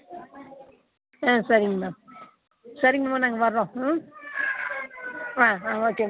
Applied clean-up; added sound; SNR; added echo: none; none; none; none.